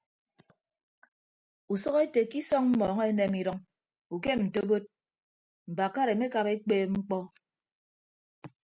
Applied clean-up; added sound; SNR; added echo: none; none; none; none.